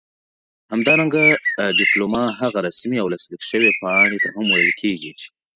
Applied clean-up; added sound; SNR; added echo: classical method spectral subtraction.